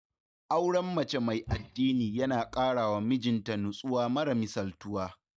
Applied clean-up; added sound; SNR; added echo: neural mask model DeepFilterNet 3.